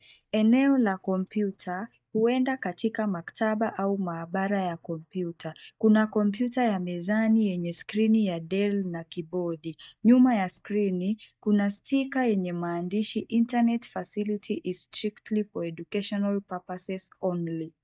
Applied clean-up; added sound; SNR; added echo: neural mask model DeepFilterNet 3.